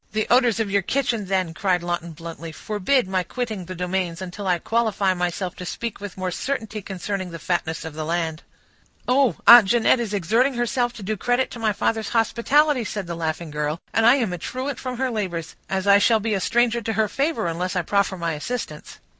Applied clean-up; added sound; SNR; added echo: none; none; none; none.